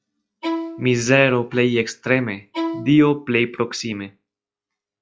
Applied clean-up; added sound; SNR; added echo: classical method log-MMSE.